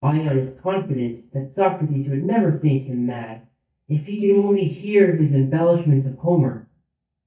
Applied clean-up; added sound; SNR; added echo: neural mask model DeepFilterNet 3.